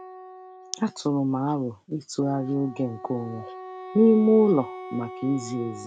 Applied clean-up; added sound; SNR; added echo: none; Wind instrument, woodwind instrument; 16 dB; none.